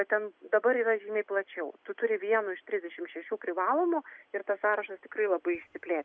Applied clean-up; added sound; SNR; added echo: none; none; none; none.